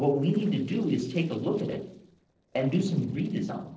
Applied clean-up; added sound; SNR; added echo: neural separator model SepFormer DNS4.